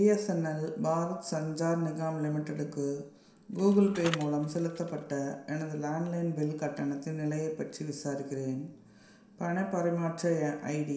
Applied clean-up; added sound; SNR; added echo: none; Bicycle; 14 dB; reverberation time 0.7 s.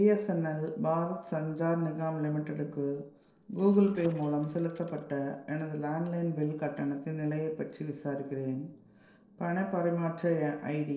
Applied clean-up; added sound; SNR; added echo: neural separator model SepFormer DNS4.